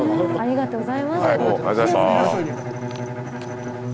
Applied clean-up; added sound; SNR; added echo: none; Bowed string instrument; 8 dB; none.